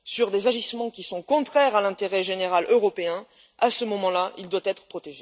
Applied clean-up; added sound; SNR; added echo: none; none; none; none.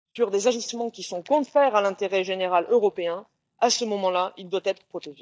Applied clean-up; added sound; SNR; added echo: neural mask model DeepFilterNet 3.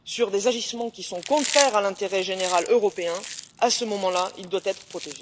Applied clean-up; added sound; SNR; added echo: none; Chewing, mastication; 10 dB; none.